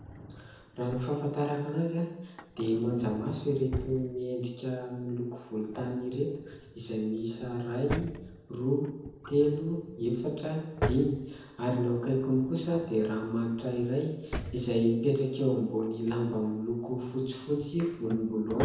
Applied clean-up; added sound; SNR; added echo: none; Drawer open or close; 12 dB; reverberation time 0.9 s.